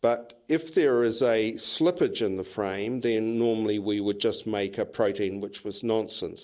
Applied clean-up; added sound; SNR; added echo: none; none; none; none.